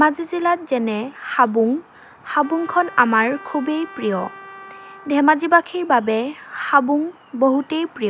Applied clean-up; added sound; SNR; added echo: none; Trumpet; 19 dB; none.